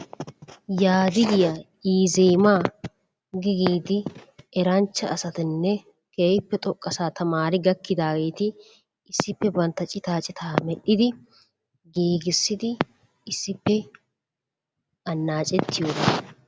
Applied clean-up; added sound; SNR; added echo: none; none; none; none.